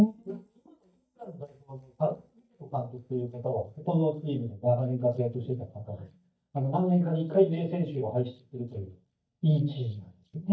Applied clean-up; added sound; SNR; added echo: neural mask model DeepFilterNet 3.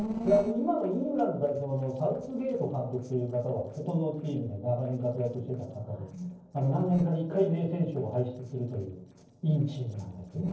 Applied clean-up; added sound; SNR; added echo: neural separator model SepFormer DNS4.